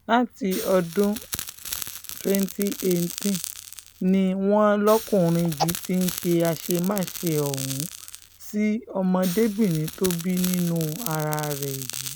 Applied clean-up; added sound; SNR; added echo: none; Crackle; 11 dB; none.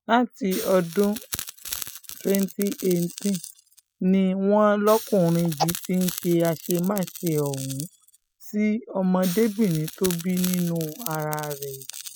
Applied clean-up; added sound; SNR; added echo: classical method spectral subtraction.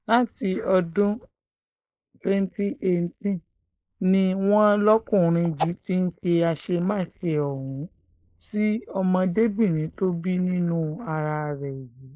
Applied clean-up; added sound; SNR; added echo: neural mask model Resemble Enhance denoiser.